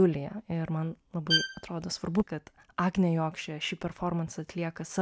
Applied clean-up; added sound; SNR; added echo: none; Bowed string instrument; 2 dB; none.